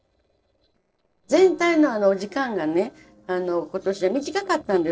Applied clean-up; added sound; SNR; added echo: neural separator model SepFormer DNS4.